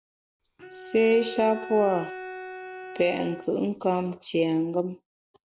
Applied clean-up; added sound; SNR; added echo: none; Bowed string instrument; 13 dB; none.